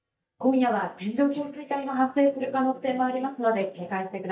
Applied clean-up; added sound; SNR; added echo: neural mask model DeepFilterNet 3.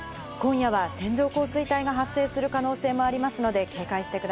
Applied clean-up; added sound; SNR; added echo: none; none; none; none.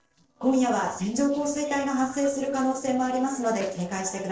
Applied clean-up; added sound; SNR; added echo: neural separator model SepFormer DNS4.